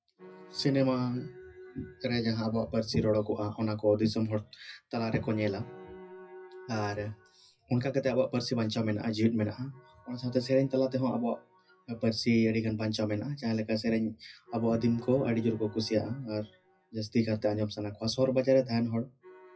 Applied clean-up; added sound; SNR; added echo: classical method WPE with log-MMSE.